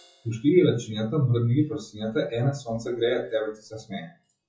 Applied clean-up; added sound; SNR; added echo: classical method WPE with log-MMSE.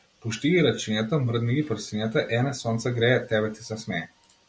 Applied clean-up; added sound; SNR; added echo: none; none; none; none.